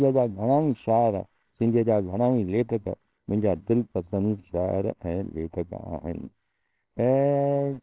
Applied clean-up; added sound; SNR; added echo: neural separator model SepFormer WHAMR!.